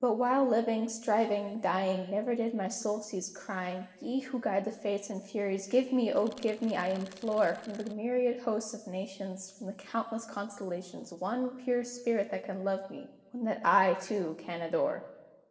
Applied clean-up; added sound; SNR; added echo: neural separator model SepFormer DNS4.